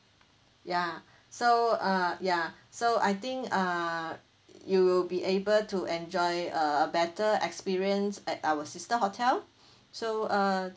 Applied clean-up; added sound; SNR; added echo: none; none; none; none.